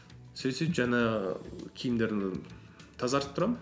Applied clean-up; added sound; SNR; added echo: none; none; none; none.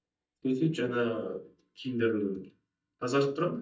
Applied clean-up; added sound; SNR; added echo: neural mask model DeepFilterNet 3.